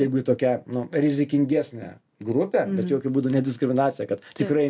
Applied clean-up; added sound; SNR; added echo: none; none; none; none.